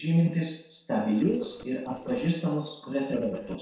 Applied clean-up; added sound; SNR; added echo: neural separator model SepFormer DNS4.